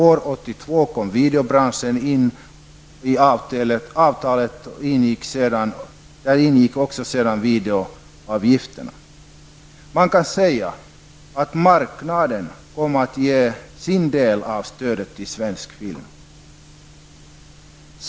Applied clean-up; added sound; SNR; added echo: none; none; none; none.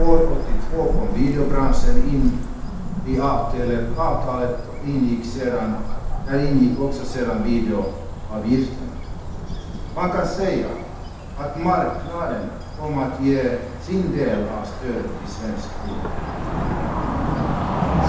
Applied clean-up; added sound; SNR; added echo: none; Cricket / Motor vehicle (road); -2 dB; reverberation time 0.8 s.